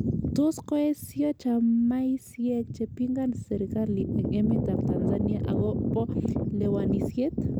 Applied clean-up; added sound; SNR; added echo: none; none; none; none.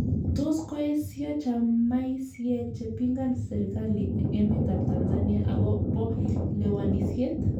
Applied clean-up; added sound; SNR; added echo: none; none; none; reverberation time 0.3 s.